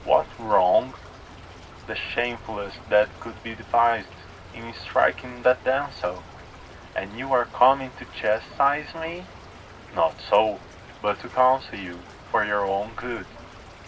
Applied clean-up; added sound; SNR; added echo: none; Stream / Trickle, dribble; 18 dB; reverberation time 0.4 s.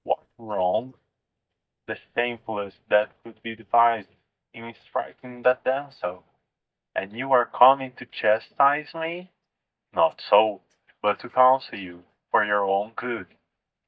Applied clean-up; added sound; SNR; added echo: neural mask model DeepFilterNet 3.